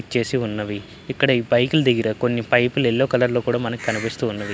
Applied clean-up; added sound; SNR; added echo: none; none; none; none.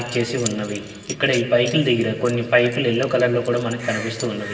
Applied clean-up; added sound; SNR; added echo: none; Coin (dropping) / Zipper (clothing); 18 dB; reverberation time 1.4 s.